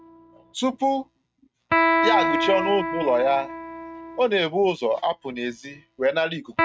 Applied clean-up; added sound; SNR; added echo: neural mask model RNNoise.